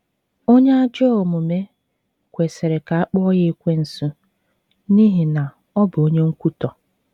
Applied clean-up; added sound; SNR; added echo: none; none; none; none.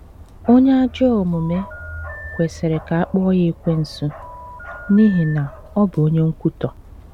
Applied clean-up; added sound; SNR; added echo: none; Bark + Telephone; 17 dB; none.